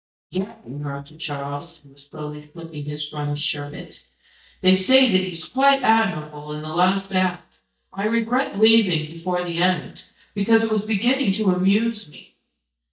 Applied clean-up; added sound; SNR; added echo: neural mask model DeepFilterNet 3.